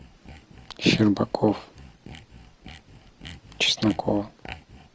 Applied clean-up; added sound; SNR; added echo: none; Sawing; 17 dB; none.